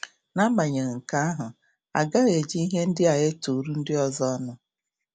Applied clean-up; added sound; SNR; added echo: none; none; none; none.